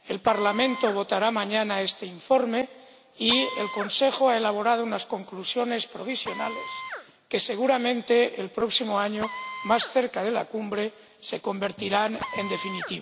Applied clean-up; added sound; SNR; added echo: none; Drill; 14 dB; none.